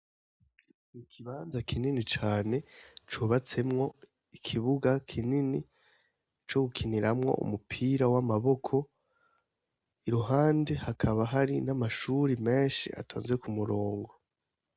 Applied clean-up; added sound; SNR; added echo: none; none; none; none.